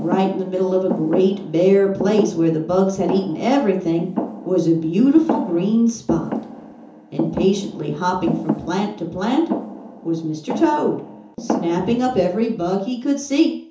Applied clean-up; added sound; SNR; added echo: none; Thump, thud; 9 dB; reverberation time 0.6 s.